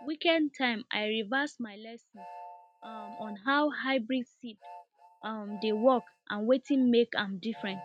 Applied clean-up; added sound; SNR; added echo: neural mask model RNNoise.